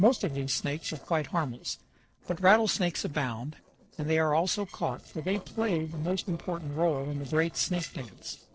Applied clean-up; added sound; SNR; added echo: neural separator model SepFormer DNS4.